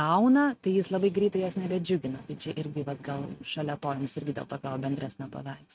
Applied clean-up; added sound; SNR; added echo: neural mask model RNNoise.